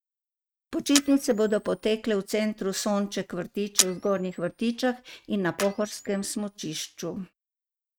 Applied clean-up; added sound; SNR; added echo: neural mask model RNNoise.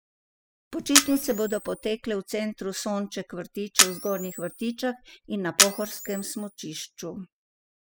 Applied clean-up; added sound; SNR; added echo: classical method spectral subtraction.